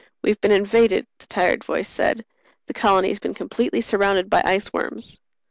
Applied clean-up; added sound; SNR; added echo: none; none; none; none.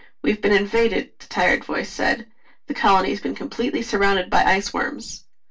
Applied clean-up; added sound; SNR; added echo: none; none; none; reverberation time 0.2 s.